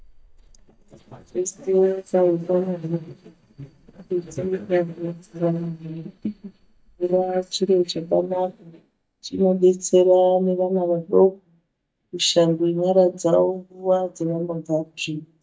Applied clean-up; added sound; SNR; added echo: neural mask model DeepFilterNet 3.